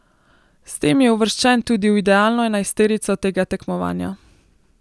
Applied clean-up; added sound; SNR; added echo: none; none; none; none.